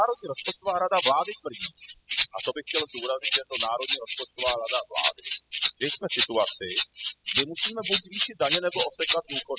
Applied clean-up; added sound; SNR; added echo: classical method spectral subtraction.